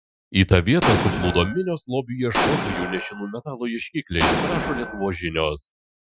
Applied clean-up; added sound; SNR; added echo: classical method Wiener filter.